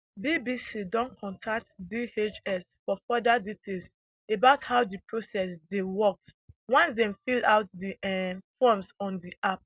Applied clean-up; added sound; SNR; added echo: none; none; none; none.